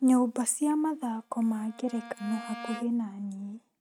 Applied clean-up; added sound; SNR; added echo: neural mask model RNNoise.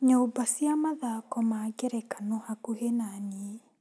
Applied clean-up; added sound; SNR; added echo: none; none; none; none.